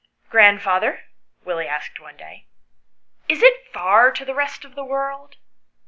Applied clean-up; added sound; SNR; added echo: none; none; none; none.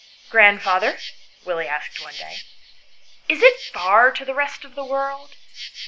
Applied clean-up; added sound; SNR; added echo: none; Insect; 18 dB; none.